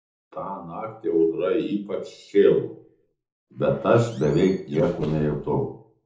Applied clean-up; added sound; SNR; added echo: neural separator model SepFormer DNS4.